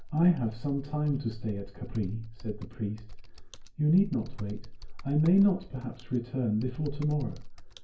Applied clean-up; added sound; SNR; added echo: none; Computer keyboard; 11 dB; reverberation time 0.3 s.